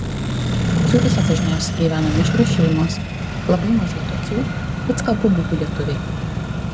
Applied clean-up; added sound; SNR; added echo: none; Accelerating, revving, vroom; -1 dB; none.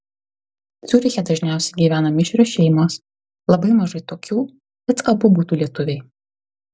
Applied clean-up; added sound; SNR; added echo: none; none; none; none.